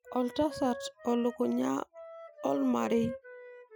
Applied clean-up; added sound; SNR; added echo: classical method Wiener filter.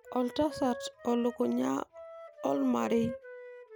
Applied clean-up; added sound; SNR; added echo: none; Wind instrument, woodwind instrument; 13 dB; none.